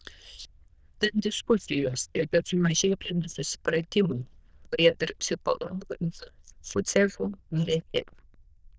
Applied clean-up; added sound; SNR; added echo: neural diffusion model UNIVERSE++.